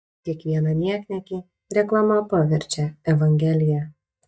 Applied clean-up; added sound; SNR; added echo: neural mask model DeepFilterNet 3.